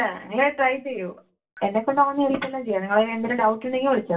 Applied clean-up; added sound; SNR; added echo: none; none; none; reverberation time 0.2 s.